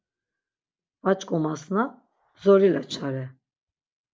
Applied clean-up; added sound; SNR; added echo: none; none; none; none.